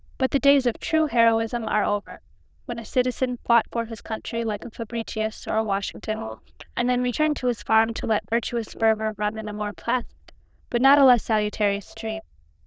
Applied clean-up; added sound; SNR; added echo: neural diffusion model UNIVERSE++.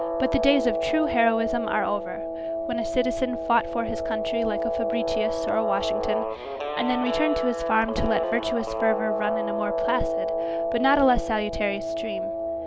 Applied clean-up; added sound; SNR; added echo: none; Guitar; 1 dB; none.